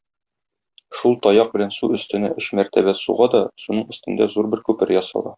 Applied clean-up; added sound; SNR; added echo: none; none; none; none.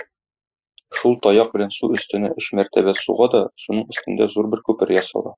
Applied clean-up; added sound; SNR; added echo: classical method spectral subtraction.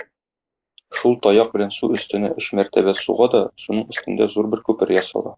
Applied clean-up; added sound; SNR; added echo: neural mask model Resemble Enhance denoiser.